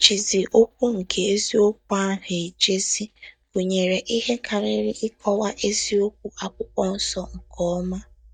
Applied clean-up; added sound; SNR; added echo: neural mask model DeepFilterNet 3.